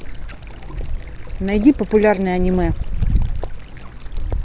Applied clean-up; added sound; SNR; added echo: none; Stream; 15 dB; none.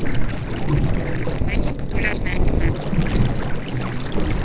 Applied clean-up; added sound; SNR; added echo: neural separator model SepFormer DNS4.